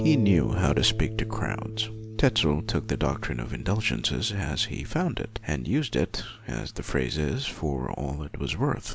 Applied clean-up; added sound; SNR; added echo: none; Harp; 10 dB; none.